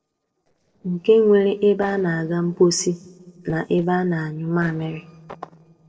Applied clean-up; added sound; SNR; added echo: neural separator model SepFormer DNS4.